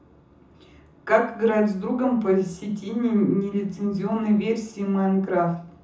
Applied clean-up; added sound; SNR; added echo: none; none; none; reverberation time 0.6 s.